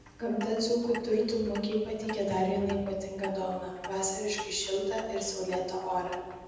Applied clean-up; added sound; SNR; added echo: none; Clock; 14 dB; reverberation time 1.1 s.